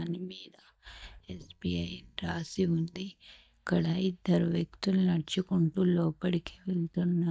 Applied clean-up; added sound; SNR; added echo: neural mask model DeepFilterNet 3.